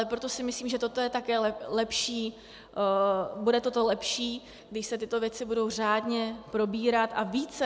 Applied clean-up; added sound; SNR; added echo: none; none; none; none.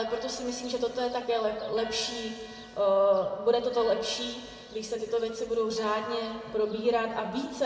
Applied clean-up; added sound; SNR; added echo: none; Church bell; 20 dB; reverberation time 1.7 s.